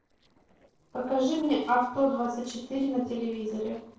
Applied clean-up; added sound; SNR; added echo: neural separator model SepFormer DNS4.